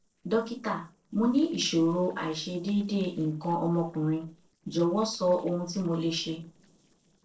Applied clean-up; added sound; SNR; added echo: neural separator model SepFormer DNS4.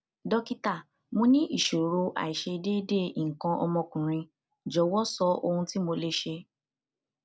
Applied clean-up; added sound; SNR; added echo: none; none; none; none.